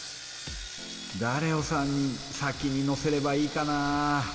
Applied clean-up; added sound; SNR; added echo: none; Sawing; 12 dB; none.